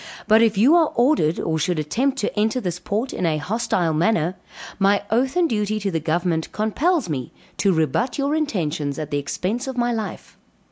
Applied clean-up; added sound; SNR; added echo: none; none; none; none.